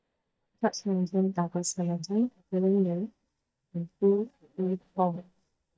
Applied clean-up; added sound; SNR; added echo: neural mask model DeepFilterNet 3.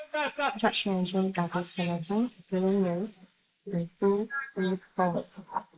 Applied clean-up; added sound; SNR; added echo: neural mask model Resemble Enhance denoiser.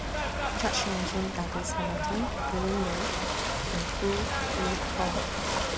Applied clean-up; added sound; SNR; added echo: none; Ocean / Boat, Water vehicle; -4 dB; none.